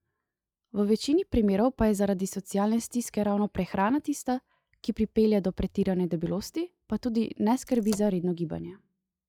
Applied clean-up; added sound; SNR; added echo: classical method log-MMSE.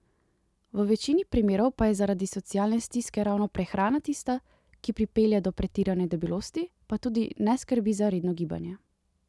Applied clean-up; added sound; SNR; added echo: none; none; none; none.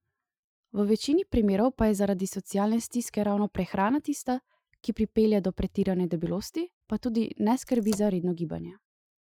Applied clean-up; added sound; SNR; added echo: classical method Wiener filter.